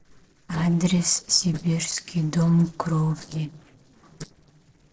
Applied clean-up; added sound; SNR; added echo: neural separator model SepFormer DNS4.